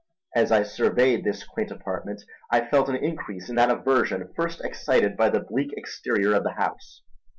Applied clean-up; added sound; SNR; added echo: none; none; none; none.